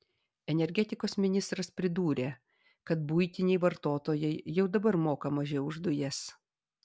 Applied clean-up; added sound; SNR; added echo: none; none; none; none.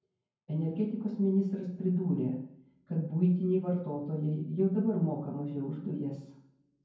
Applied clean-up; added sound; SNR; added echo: none; none; none; reverberation time 0.9 s.